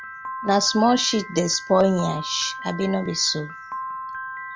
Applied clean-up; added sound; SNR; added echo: none; Piano; 11 dB; none.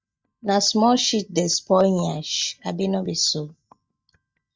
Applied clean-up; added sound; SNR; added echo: neural mask model DeepFilterNet 3.